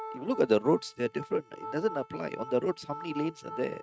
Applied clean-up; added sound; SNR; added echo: neural mask model RNNoise.